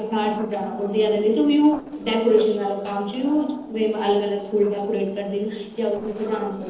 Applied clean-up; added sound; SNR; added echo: neural separator model SepFormer DNS4.